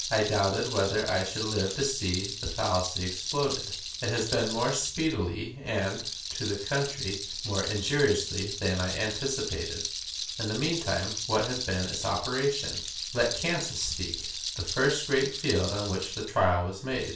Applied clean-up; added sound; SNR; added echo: none; Rattle; 6 dB; reverberation time 0.3 s.